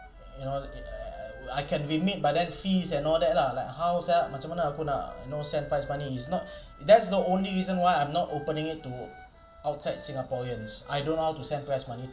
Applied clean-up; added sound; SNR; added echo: none; Wind instrument, woodwind instrument; 20 dB; reverberation time 0.7 s.